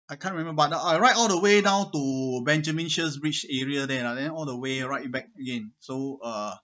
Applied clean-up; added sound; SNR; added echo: neural mask model DeepFilterNet 3.